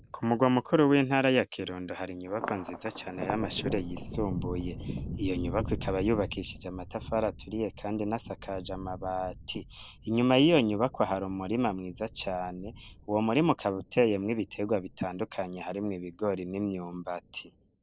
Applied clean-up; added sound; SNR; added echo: none; Thunder; 12 dB; none.